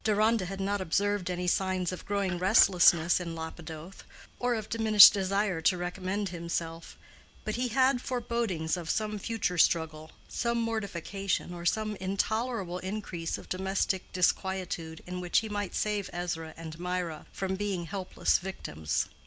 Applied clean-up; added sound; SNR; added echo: none; Glass; 18 dB; none.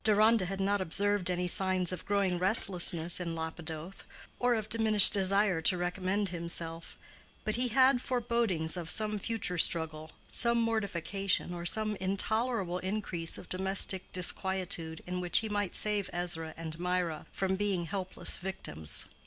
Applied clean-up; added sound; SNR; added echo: neural separator model SepFormer DNS4.